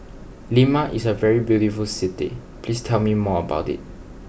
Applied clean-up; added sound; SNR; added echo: none; none; none; none.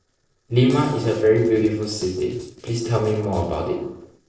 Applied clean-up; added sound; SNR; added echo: neural separator model SepFormer DNS4.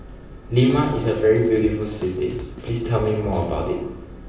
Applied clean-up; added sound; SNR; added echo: none; Drum kit; 14 dB; reverberation time 0.9 s.